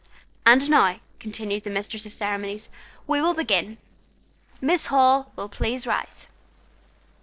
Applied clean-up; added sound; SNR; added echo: neural separator model SepFormer DNS4.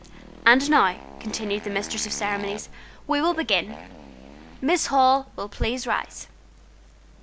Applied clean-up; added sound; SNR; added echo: none; Motorcycle; 18 dB; none.